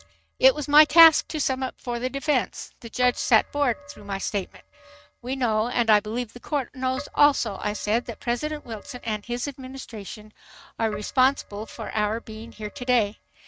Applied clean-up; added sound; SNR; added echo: neural mask model RNNoise.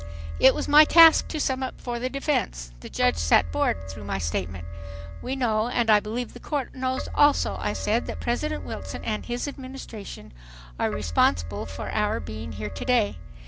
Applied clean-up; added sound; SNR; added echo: none; Keyboard (musical); 8 dB; none.